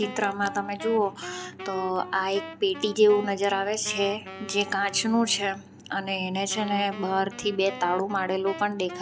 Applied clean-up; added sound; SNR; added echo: none; Wind instrument, woodwind instrument; 15 dB; none.